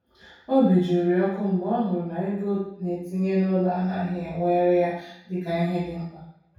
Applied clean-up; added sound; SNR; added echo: none; none; none; reverberation time 0.7 s.